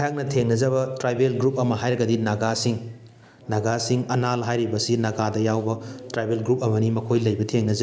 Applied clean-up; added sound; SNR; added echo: none; none; none; none.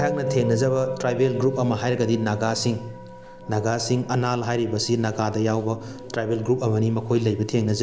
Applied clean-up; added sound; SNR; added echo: none; Musical instrument; 13 dB; none.